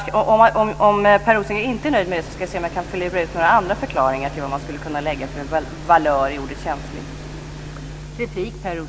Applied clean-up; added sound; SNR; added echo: none; Train; 18 dB; none.